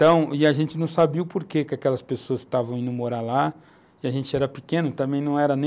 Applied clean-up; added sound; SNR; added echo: none; none; none; none.